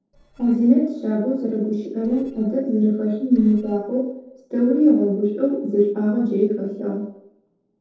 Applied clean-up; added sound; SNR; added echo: neural separator model SepFormer DNS4.